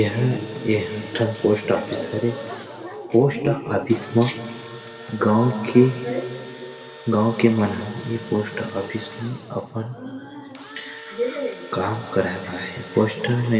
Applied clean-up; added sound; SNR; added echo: none; Engine / Drill; 17 dB; reverberation time 2.5 s.